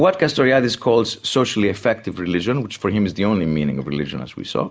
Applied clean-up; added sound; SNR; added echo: none; none; none; none.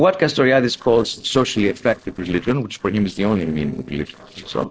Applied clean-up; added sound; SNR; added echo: neural separator model SepFormer DNS4.